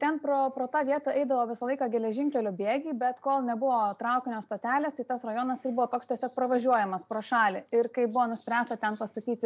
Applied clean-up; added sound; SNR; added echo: none; none; none; none.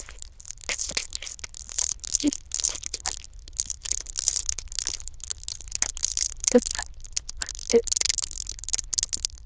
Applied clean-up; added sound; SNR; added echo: neural diffusion model UNIVERSE++.